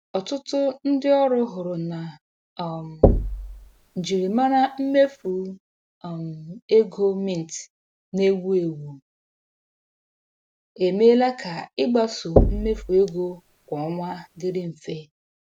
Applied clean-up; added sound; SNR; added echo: none; Knock / Wood; 0 dB; none.